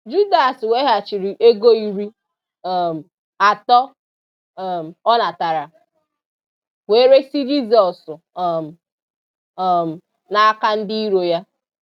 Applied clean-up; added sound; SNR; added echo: none; none; none; none.